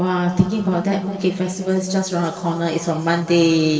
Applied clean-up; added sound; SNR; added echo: neural separator model SepFormer DNS4.